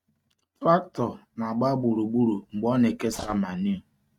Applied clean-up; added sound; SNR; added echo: neural mask model RNNoise.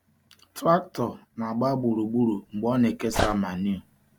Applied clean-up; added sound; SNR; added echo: none; Dog; 5 dB; none.